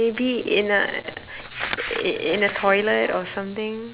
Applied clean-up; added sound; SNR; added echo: none; Crumpling, crinkling; 10 dB; none.